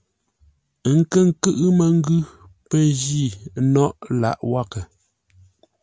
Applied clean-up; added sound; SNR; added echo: none; none; none; none.